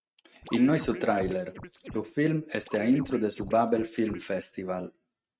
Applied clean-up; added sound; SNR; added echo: neural mask model RNNoise.